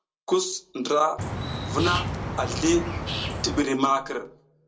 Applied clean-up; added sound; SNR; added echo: none; Bird; 3 dB; reverberation time 0.2 s.